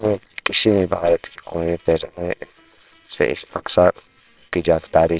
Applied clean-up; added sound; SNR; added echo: neural separator model SepFormer WHAMR!.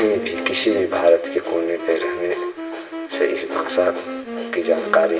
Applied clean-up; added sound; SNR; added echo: none; Wind instrument, woodwind instrument; 9 dB; reverberation time 0.8 s.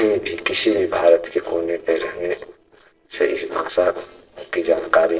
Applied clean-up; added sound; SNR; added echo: neural separator model SepFormer DNS4.